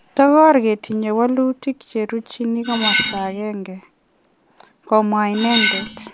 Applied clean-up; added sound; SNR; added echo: none; Cutlery, silverware; 2 dB; none.